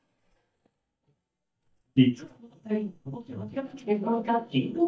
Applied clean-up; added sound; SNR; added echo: neural mask model DeepFilterNet 3.